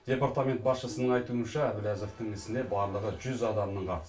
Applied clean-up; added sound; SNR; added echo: none; Tabla; 20 dB; reverberation time 0.2 s.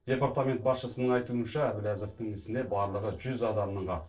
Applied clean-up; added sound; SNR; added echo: neural separator model SepFormer DNS4.